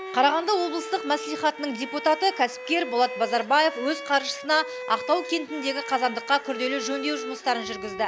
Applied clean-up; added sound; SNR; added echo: none; Bowed string instrument; 11 dB; none.